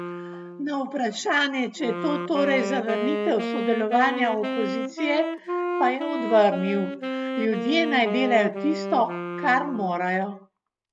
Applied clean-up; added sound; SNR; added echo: none; Wind instrument, woodwind instrument; 5 dB; none.